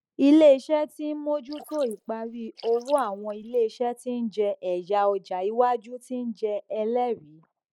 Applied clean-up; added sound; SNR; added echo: neural mask model Resemble Enhance denoiser.